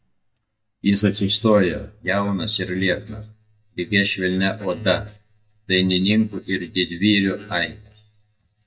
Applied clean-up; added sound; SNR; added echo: neural mask model DeepFilterNet 3.